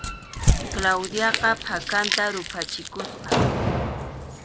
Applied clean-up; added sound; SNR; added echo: none; Crumpling, crinkling / Crushing + Slam; -2 dB; none.